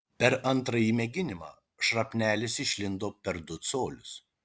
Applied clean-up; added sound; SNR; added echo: none; none; none; none.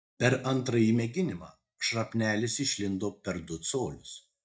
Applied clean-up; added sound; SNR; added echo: neural mask model DeepFilterNet 3.